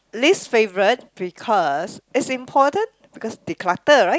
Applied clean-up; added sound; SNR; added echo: none; none; none; none.